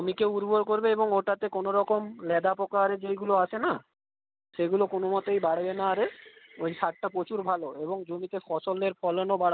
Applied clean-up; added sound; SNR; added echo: none; none; none; none.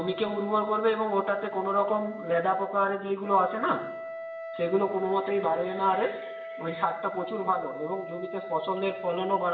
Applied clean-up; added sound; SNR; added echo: none; Wind instrument, woodwind instrument; 11 dB; reverberation time 0.8 s.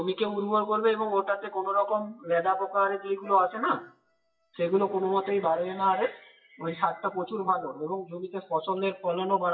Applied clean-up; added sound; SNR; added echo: classical method WPE with log-MMSE.